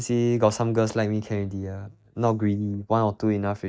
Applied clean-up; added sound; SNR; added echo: neural mask model DeepFilterNet 3.